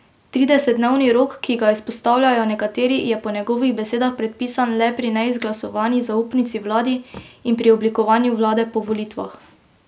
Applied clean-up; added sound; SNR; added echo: none; none; none; none.